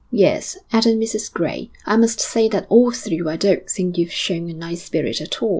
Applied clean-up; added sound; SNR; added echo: none; none; none; none.